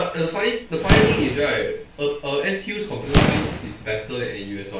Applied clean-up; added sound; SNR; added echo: none; Boom; -1 dB; reverberation time 0.3 s.